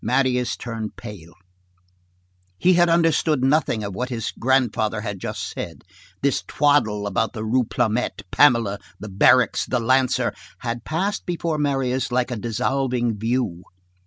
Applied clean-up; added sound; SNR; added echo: none; none; none; none.